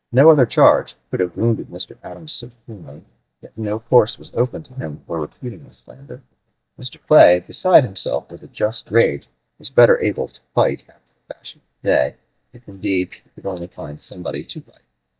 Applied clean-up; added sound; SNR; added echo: neural mask model DeepFilterNet 3.